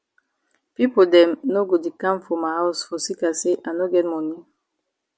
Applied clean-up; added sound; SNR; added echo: none; none; none; none.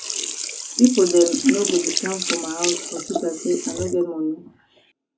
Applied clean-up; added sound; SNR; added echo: none; Sink (filling or washing); 6 dB; reverberation time 0.3 s.